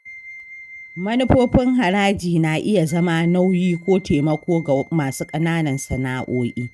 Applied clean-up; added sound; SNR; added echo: neural mask model RNNoise.